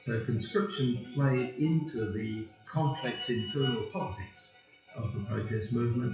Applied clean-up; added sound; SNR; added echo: classical method WPE with log-MMSE.